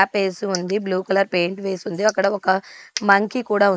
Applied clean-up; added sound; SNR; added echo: neural mask model Resemble Enhance denoiser.